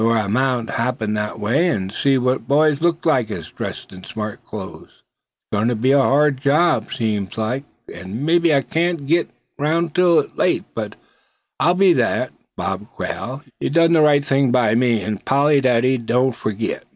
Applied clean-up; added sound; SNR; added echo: none; none; none; none.